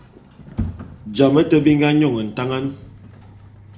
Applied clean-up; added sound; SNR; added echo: none; Sliding door; 15 dB; reverberation time 0.4 s.